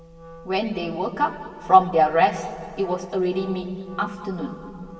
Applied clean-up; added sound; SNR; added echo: none; Wind instrument, woodwind instrument; 20 dB; reverberation time 2.3 s.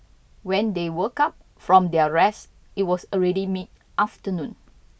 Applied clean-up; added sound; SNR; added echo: none; none; none; none.